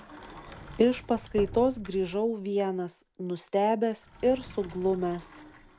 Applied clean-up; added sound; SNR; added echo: none; Sliding door; 17 dB; none.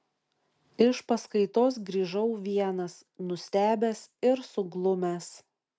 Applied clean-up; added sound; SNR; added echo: none; none; none; none.